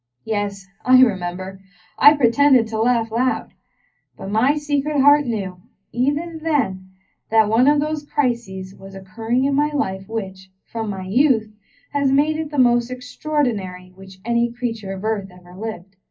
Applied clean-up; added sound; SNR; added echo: none; none; none; reverberation time 0.4 s.